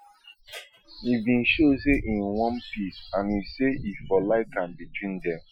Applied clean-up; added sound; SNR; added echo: classical method Wiener filter.